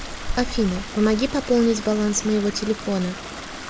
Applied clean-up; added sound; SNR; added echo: none; Stream; 9 dB; none.